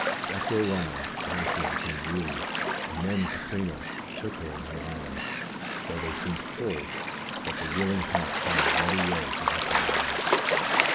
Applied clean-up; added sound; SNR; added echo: none; Gull, seagull / Waves, surf; -4 dB; none.